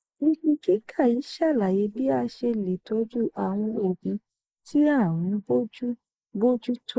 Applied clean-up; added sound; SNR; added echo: neural mask model Resemble Enhance denoiser.